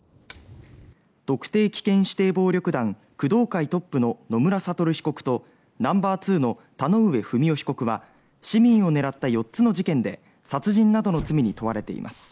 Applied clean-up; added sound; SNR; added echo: neural mask model Resemble Enhance denoiser.